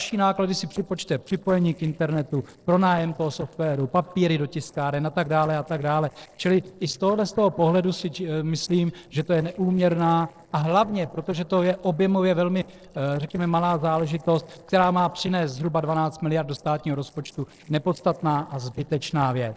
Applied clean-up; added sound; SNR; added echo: neural separator model SepFormer DNS4.